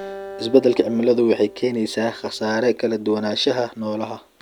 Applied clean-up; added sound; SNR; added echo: none; Acoustic guitar; 18 dB; none.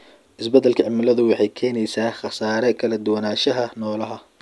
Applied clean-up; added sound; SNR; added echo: none; none; none; none.